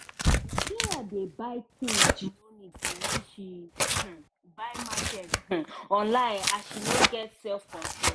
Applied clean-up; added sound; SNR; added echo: none; Tearing; -4 dB; none.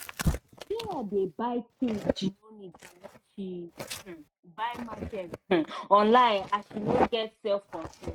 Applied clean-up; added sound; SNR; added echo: neural mask model RNNoise.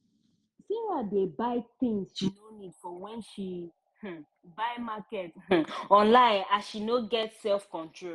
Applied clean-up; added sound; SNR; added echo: none; none; none; none.